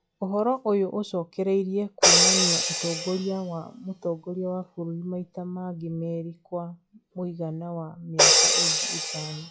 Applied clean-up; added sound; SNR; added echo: classical method log-MMSE.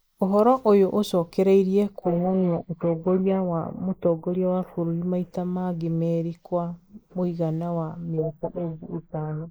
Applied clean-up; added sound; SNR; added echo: neural mask model Resemble Enhance denoiser.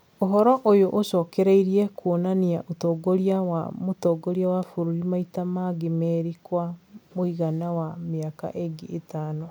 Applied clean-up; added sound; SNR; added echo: none; none; none; none.